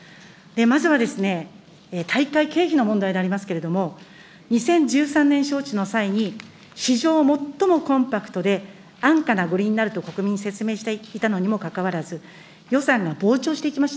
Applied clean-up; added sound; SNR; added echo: none; none; none; none.